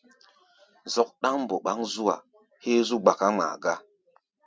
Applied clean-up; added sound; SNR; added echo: none; none; none; none.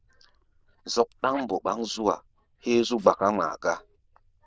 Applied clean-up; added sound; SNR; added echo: neural diffusion model UNIVERSE++.